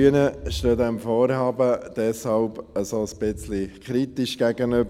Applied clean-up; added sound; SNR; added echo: none; Thunder; 16 dB; none.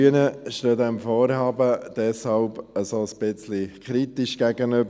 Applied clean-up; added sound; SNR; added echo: none; none; none; none.